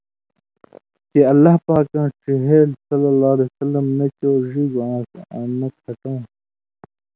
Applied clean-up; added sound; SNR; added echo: none; none; none; none.